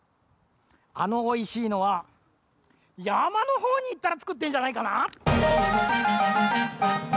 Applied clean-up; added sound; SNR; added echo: none; none; none; none.